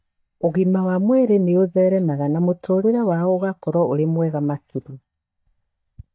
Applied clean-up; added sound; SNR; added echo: neural mask model DeepFilterNet 3.